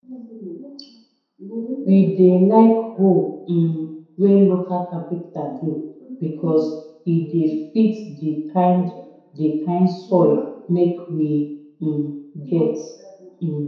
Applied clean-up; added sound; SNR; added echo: none; none; none; reverberation time 0.7 s.